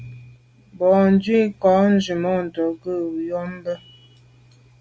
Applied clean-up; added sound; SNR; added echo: none; none; none; none.